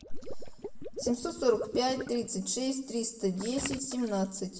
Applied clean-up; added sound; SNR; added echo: none; Water / Liquid; 11 dB; reverberation time 0.6 s.